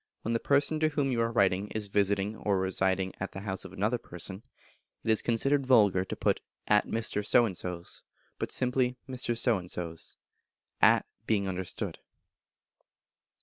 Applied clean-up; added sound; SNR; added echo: none; none; none; none.